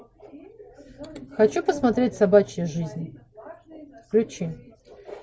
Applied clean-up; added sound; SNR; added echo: none; none; none; none.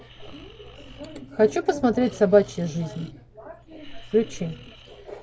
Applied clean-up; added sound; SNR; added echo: none; Breathing; 19 dB; none.